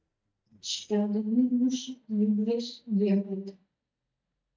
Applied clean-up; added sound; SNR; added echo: neural mask model DeepFilterNet 3.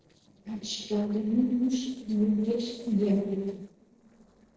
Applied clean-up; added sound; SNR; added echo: neural separator model SepFormer DNS4.